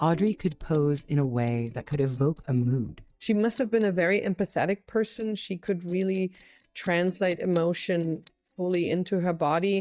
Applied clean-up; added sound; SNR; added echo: neural mask model DeepFilterNet 3.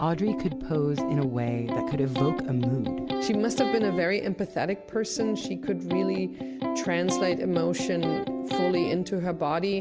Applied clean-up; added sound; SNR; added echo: none; Electric guitar; 3 dB; none.